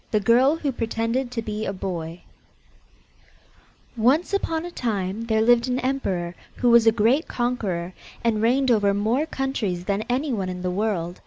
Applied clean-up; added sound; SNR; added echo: none; none; none; none.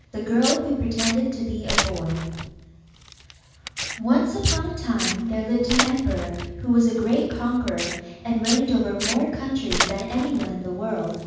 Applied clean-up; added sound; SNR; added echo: none; Tearing; 7 dB; reverberation time 1.2 s.